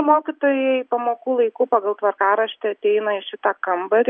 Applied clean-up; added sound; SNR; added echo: none; none; none; none.